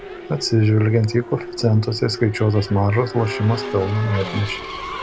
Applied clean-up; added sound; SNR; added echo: none; Race car, auto racing / Accelerating, revving, vroom; 11 dB; none.